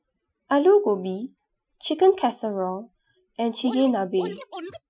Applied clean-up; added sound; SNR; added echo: classical method Wiener filter.